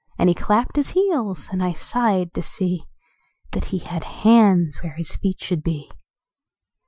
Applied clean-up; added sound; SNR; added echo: classical method Wiener filter.